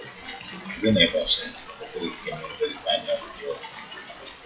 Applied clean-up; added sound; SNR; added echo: classical method WPE with log-MMSE.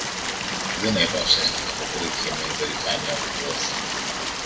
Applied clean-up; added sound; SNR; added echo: none; Stream; 0 dB; reverberation time 1.4 s.